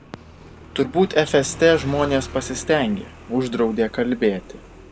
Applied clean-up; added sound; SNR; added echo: none; Motorcycle; 16 dB; none.